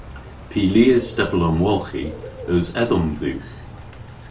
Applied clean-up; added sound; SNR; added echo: none; Bird / Rain; 15 dB; reverberation time 0.3 s.